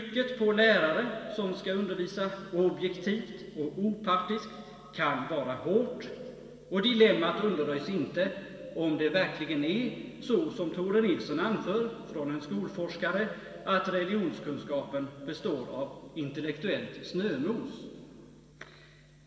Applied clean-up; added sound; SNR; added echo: none; none; none; reverberation time 2.5 s.